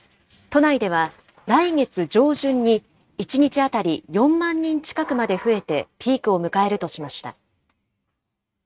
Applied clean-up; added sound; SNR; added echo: neural mask model RNNoise.